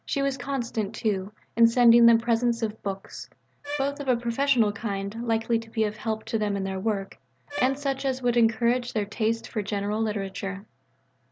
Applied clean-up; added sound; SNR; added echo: none; Bowed string instrument; 14 dB; none.